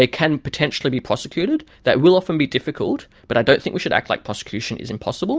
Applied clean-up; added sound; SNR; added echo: none; none; none; none.